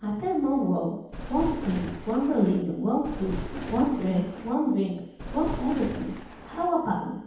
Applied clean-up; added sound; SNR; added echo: none; Thunder; 8 dB; reverberation time 2.2 s.